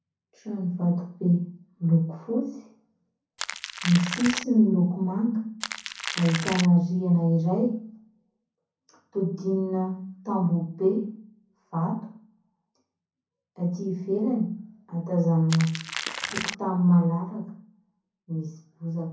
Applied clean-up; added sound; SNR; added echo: none; Crackle; 7 dB; reverberation time 0.6 s.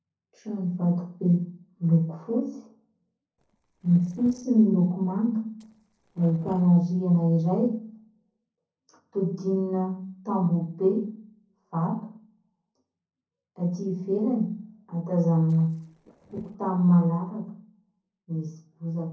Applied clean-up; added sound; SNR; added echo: neural separator model SepFormer DNS4.